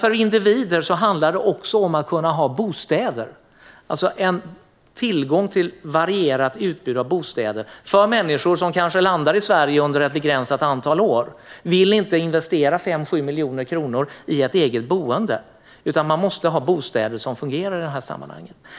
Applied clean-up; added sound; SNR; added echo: none; none; none; none.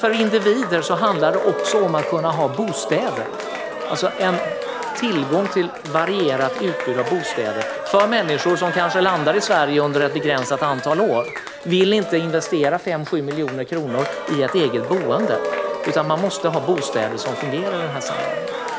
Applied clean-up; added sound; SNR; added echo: none; Cheering; 6 dB; none.